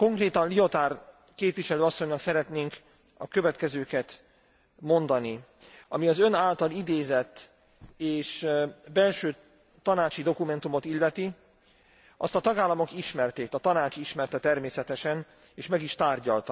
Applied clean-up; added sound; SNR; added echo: none; none; none; none.